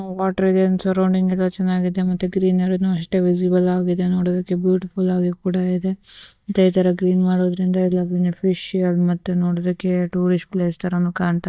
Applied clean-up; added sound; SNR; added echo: neural mask model DeepFilterNet 3.